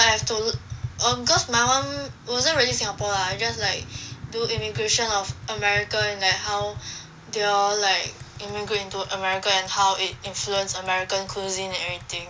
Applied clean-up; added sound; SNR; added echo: none; Tap; 14 dB; none.